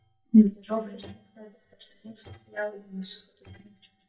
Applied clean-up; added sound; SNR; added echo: neural mask model DeepFilterNet 3.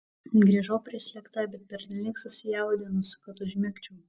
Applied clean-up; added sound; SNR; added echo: none; none; none; none.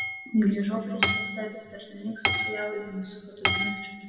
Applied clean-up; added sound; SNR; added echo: none; Hammer / Chink, clink; 1 dB; reverberation time 1.9 s.